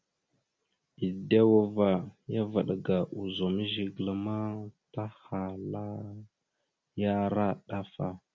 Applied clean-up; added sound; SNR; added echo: none; none; none; none.